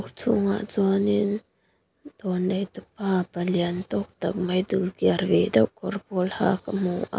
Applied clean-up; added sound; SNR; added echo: none; none; none; none.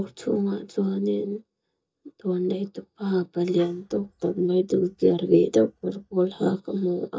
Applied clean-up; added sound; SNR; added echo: neural mask model DeepFilterNet 3.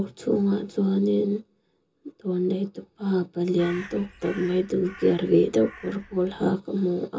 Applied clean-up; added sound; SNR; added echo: none; Crow; 19 dB; reverberation time 0.2 s.